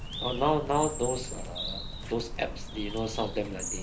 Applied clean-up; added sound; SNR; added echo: none; Bird; 5 dB; reverberation time 0.3 s.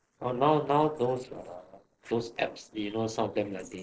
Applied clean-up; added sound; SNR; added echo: neural separator model SepFormer DNS4.